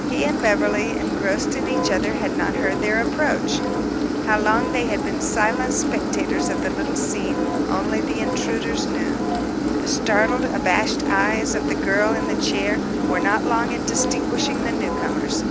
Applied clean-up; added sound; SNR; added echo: none; Engine; -3 dB; none.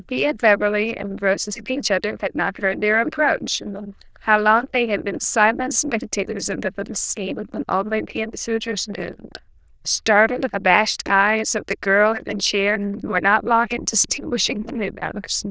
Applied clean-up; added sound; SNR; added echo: neural diffusion model UNIVERSE++.